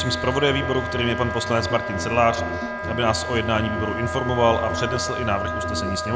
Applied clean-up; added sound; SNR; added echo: none; Wind instrument, woodwind instrument + Musical instrument; 4 dB; none.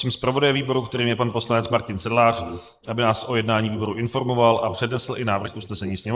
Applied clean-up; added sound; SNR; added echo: neural mask model Resemble Enhance denoiser.